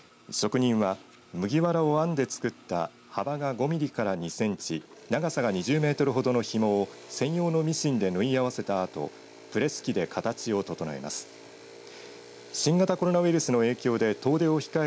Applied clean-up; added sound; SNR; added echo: none; none; none; none.